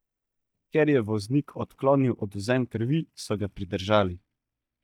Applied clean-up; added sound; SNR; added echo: neural mask model DeepFilterNet 3.